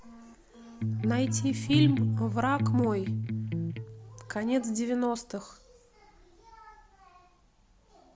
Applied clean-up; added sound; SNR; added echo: none; Electric guitar; -2 dB; none.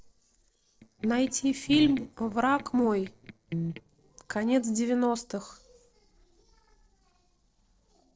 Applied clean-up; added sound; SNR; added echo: neural separator model SepFormer DNS4.